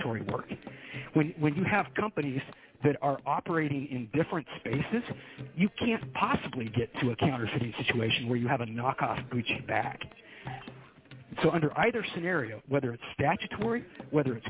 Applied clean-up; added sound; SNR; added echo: none; Hands / Wood; 17 dB; none.